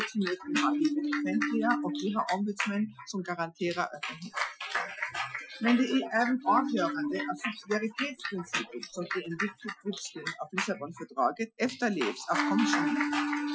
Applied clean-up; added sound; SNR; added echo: classical method Wiener filter.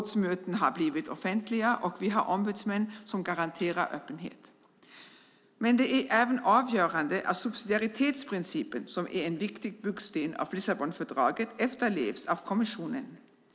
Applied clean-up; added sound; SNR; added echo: none; none; none; none.